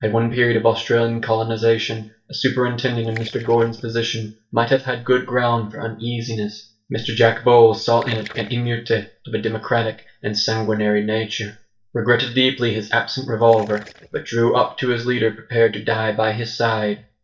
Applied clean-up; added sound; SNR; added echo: neural mask model DeepFilterNet 3.